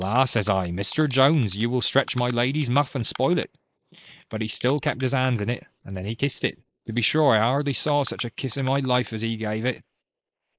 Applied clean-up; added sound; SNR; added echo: neural mask model Resemble Enhance denoiser.